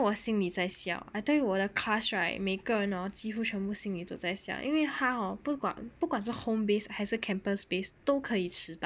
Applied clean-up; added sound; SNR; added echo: none; none; none; none.